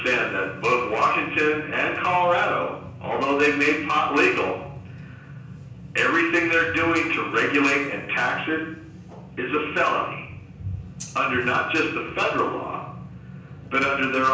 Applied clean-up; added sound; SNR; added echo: none; none; none; reverberation time 0.5 s.